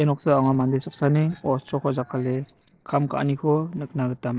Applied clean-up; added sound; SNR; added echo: neural separator model SepFormer DNS4.